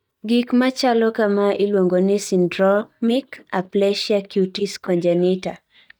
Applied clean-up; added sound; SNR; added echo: neural mask model DeepFilterNet 3.